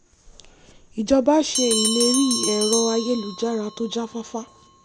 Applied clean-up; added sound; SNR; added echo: none; Bell; 5 dB; none.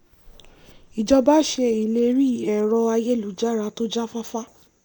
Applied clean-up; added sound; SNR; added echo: neural mask model Resemble Enhance denoiser.